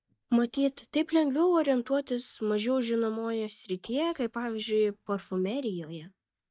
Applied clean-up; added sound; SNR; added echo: neural mask model DeepFilterNet 3.